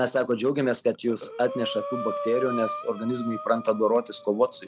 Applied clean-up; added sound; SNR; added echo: none; Breathing; 10 dB; none.